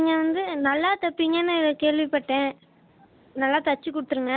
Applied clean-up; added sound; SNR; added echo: none; none; none; none.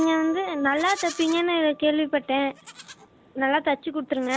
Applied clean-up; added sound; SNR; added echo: none; Marimba, xylophone + Livestock, farm animals, working animals; 18 dB; none.